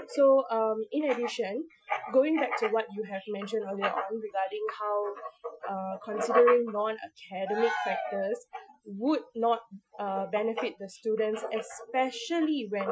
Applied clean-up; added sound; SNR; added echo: classical method Wiener filter.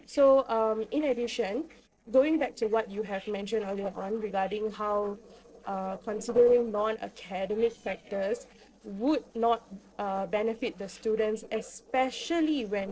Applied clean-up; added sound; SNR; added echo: neural separator model SepFormer DNS4.